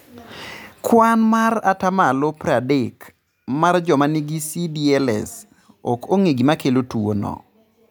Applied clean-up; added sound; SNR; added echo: none; none; none; none.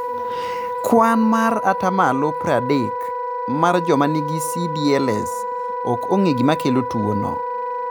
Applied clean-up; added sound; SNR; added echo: none; Wind instrument, woodwind instrument; 5 dB; none.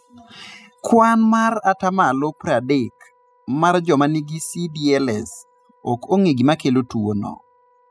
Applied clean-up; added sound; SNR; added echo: classical method spectral subtraction.